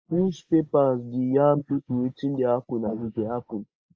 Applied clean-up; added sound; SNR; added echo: neural mask model Resemble Enhance denoiser.